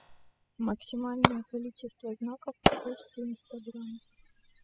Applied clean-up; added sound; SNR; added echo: classical method spectral subtraction.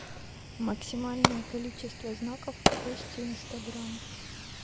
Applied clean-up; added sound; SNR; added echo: none; Fire; -3 dB; none.